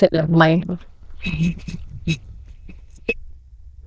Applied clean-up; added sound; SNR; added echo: neural diffusion model UNIVERSE++.